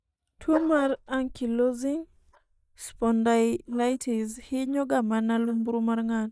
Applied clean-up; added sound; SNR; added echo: neural mask model DeepFilterNet 3.